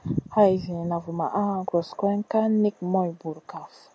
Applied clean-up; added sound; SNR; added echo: none; none; none; none.